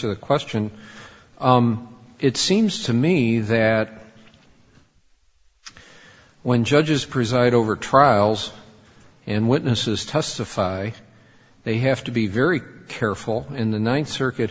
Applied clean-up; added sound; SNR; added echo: none; none; none; none.